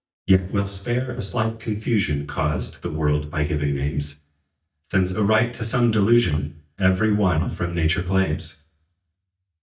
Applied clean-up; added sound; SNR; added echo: neural mask model DeepFilterNet 3.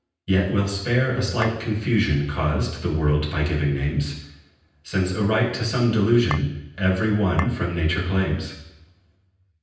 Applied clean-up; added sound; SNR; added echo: none; Chink, clink; 11 dB; reverberation time 0.9 s.